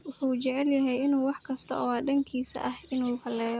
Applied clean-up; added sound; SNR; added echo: none; none; none; none.